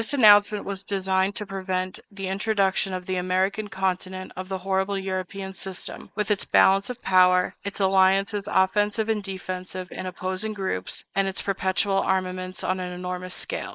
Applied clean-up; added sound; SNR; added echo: neural mask model Resemble Enhance denoiser.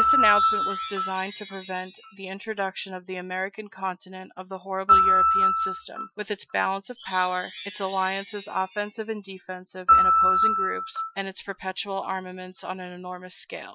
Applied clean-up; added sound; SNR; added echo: classical method Wiener filter.